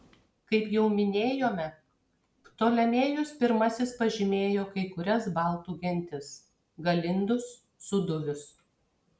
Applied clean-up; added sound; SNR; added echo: none; none; none; none.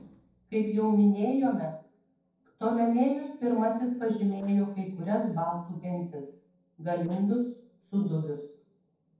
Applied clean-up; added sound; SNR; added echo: neural separator model SepFormer DNS4.